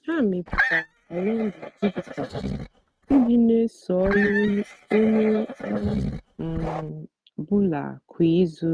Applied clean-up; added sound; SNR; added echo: neural mask model RNNoise.